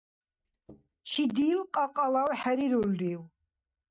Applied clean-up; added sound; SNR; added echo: neural mask model DeepFilterNet 3.